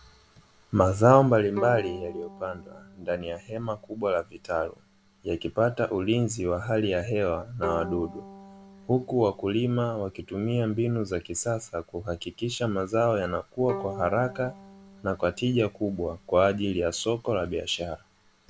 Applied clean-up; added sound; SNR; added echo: none; Bowed string instrument; 17 dB; none.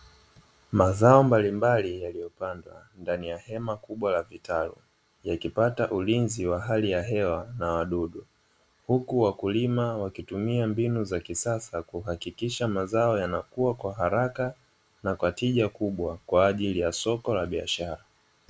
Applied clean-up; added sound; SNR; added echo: none; none; none; none.